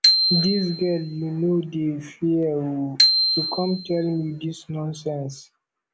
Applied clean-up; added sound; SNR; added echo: none; Bicycle bell; 0 dB; none.